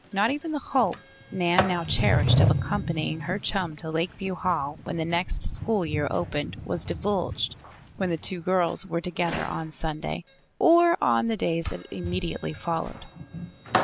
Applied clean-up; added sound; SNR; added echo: none; Sliding door; 4 dB; none.